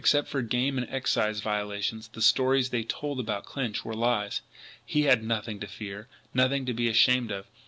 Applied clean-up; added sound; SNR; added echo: none; none; none; none.